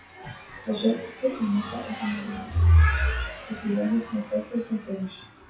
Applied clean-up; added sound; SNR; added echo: classical method WPE with log-MMSE.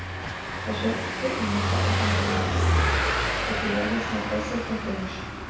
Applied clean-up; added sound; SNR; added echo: none; Car passing by / Engine; -5 dB; reverberation time 0.7 s.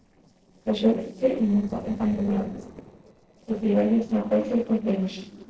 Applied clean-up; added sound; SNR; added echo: neural separator model SepFormer DNS4.